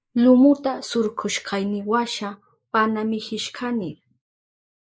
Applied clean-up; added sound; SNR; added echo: neural mask model Resemble Enhance denoiser.